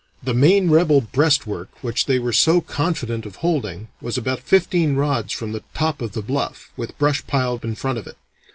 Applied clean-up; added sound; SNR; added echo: none; none; none; none.